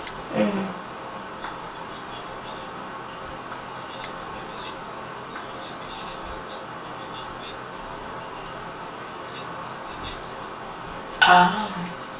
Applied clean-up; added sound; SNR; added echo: none; Bicycle bell; 3 dB; reverberation time 0.2 s.